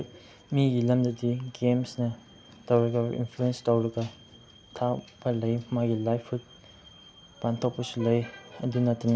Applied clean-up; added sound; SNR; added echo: none; none; none; none.